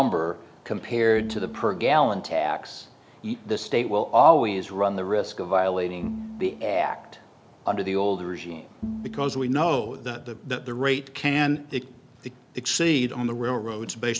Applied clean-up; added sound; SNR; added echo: none; Bowed string instrument; 14 dB; none.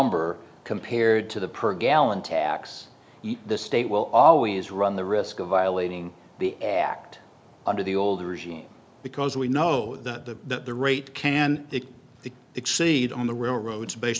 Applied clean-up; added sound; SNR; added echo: none; none; none; none.